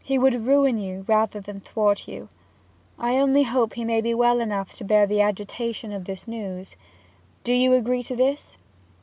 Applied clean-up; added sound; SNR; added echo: none; none; none; none.